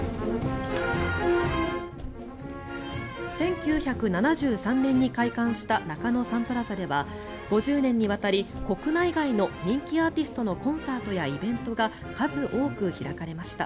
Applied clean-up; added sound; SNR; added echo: none; Slam / Car; 18 dB; none.